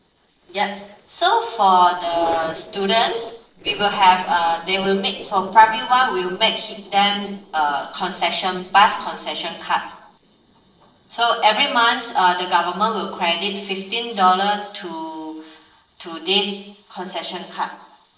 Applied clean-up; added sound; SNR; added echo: neural separator model SepFormer DNS4.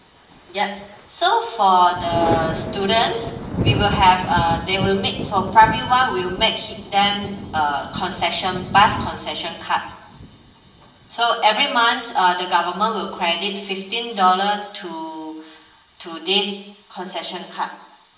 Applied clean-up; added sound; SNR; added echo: none; Thunder; 10 dB; reverberation time 0.8 s.